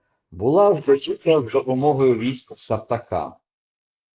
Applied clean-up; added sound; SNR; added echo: neural mask model Resemble Enhance denoiser.